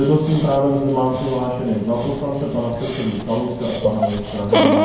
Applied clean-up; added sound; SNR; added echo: none; Dog; 4 dB; reverberation time 0.9 s.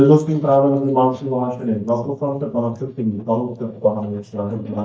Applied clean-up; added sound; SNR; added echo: neural mask model DeepFilterNet 3.